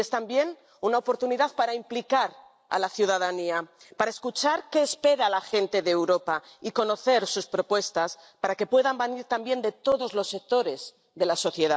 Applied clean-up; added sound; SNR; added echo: none; none; none; none.